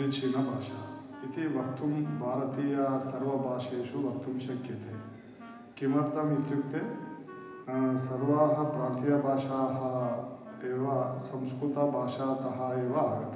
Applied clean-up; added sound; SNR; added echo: none; Wind instrument, woodwind instrument; 18 dB; reverberation time 1.0 s.